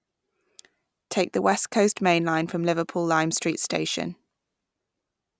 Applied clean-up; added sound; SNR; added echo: none; none; none; none.